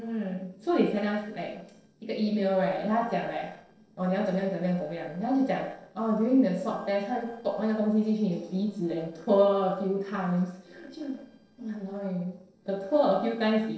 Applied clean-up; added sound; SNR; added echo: neural separator model SepFormer DNS4.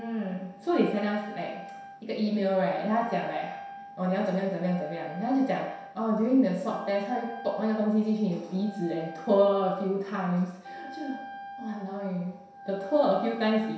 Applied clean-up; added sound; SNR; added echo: none; Wind instrument, woodwind instrument; 16 dB; reverberation time 0.7 s.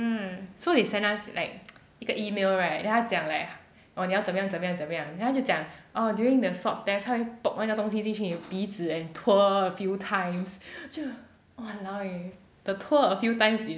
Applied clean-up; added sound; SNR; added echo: none; none; none; none.